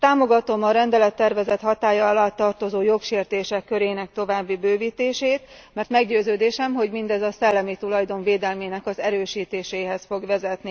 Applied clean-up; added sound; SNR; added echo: none; none; none; none.